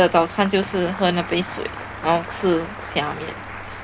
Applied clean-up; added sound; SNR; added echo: none; Applause; 12 dB; none.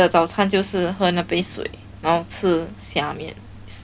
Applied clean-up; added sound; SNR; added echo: none; none; none; none.